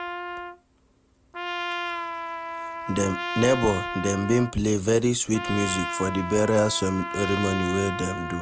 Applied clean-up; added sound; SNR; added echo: none; Trumpet; 7 dB; none.